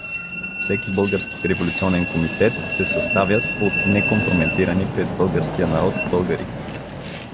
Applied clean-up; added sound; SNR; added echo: none; Train; 3 dB; none.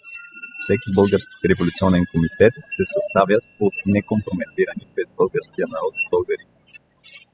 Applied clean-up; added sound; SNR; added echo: classical method spectral subtraction.